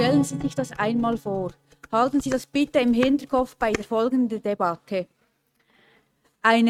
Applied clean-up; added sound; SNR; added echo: neural mask model RNNoise.